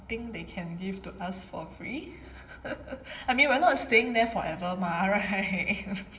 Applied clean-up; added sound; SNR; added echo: none; none; none; reverberation time 2.4 s.